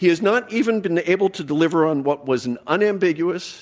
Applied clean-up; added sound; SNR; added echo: none; none; none; none.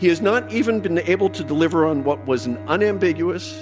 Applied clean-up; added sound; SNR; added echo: none; Bowed string instrument + Organ; 14 dB; none.